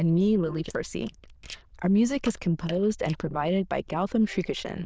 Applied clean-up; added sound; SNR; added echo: neural diffusion model UNIVERSE++.